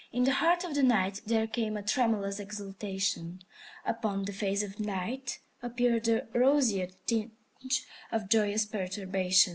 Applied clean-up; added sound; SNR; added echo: none; none; none; none.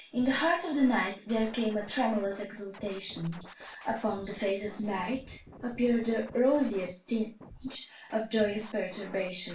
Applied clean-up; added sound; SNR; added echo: none; Scratching (performance technique); 19 dB; reverberation time 0.2 s.